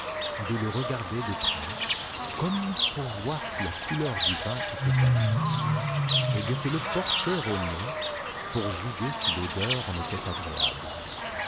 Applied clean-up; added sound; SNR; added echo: none; Bird / Fowl; -4 dB; none.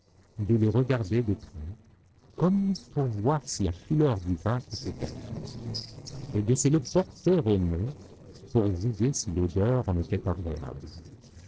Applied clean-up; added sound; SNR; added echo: neural separator model SepFormer DNS4.